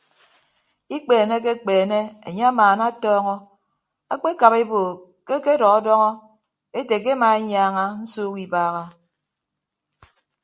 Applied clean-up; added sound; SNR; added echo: none; none; none; none.